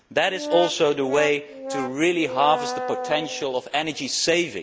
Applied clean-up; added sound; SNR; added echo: none; Brass instrument; 9 dB; none.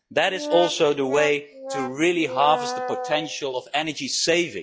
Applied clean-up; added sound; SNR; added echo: classical method log-MMSE.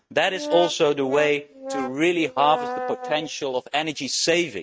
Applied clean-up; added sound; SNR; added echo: neural mask model RNNoise.